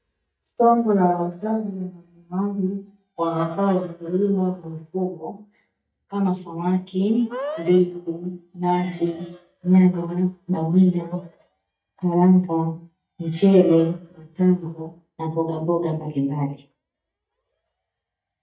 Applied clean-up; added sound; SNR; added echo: neural mask model DeepFilterNet 3.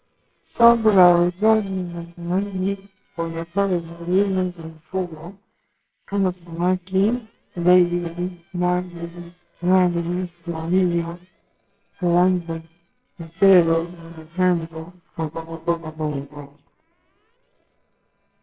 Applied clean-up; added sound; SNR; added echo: neural separator model SepFormer WHAMR!.